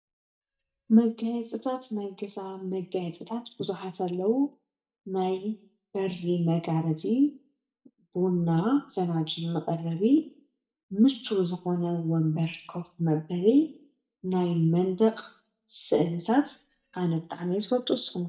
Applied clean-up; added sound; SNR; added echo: neural mask model DeepFilterNet 3.